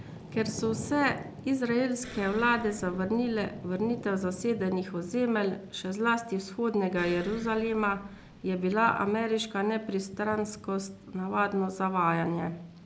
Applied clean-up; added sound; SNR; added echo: none; Explosion + Thunder / Rain; 15 dB; none.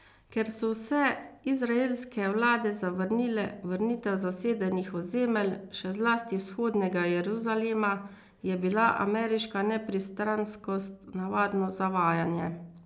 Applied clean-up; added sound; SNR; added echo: none; none; none; none.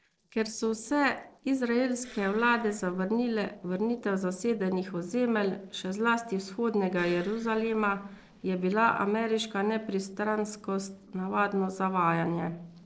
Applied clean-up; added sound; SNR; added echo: neural separator model SepFormer DNS4.